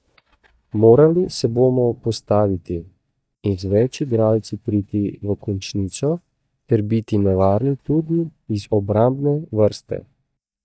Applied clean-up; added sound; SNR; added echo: neural mask model DeepFilterNet 3.